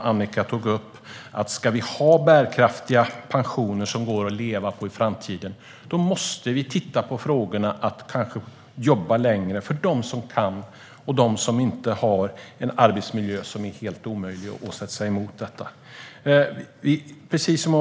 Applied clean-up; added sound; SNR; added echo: none; none; none; none.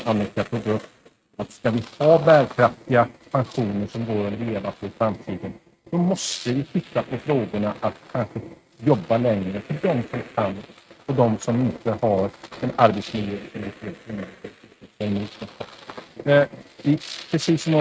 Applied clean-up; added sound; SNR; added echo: neural mask model RNNoise.